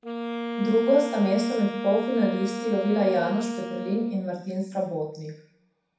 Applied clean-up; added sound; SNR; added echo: none; Wind instrument, woodwind instrument; 8 dB; reverberation time 0.6 s.